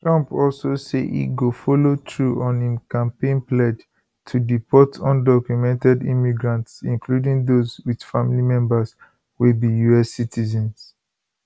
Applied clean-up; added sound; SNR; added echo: none; none; none; none.